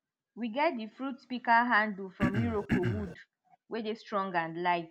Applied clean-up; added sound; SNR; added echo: none; Cough; -1 dB; none.